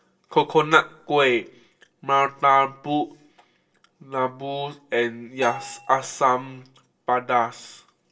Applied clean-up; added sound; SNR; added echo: none; Bell; 17 dB; reverberation time 0.2 s.